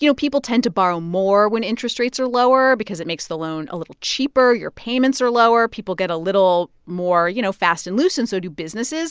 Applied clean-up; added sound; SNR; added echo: none; none; none; none.